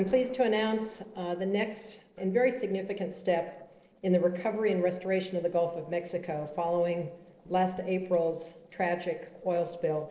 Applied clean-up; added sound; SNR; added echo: neural separator model SepFormer DNS4.